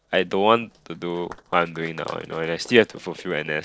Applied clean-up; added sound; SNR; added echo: neural separator model SepFormer DNS4.